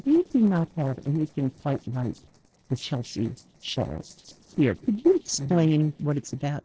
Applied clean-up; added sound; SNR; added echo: neural separator model SepFormer DNS4.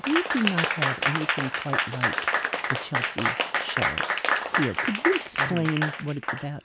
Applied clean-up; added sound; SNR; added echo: none; Applause / Crowd; -3 dB; none.